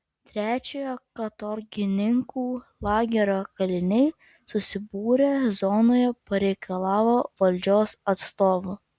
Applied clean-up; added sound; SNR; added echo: none; none; none; none.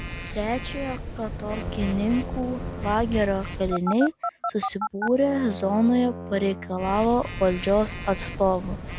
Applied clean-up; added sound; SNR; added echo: none; Telephone + Brass instrument; 7 dB; none.